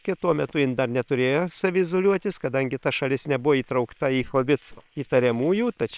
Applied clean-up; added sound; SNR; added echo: neural separator model SepFormer WHAM!.